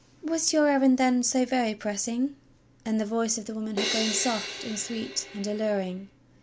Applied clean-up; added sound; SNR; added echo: none; Crash cymbal; 7 dB; none.